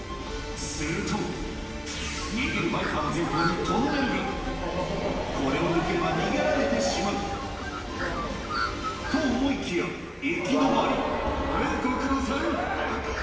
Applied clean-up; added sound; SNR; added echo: none; Bird; 11 dB; reverberation time 1.3 s.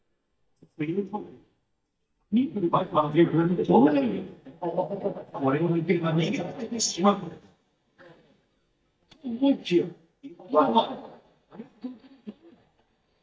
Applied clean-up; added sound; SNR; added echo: neural mask model DeepFilterNet 3.